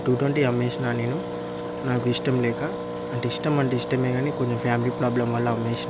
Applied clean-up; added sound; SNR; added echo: none; Engine; 6 dB; none.